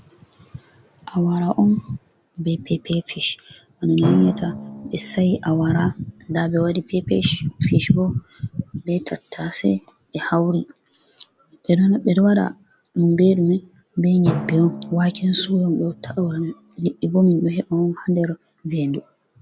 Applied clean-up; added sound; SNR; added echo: none; Drum; 16 dB; none.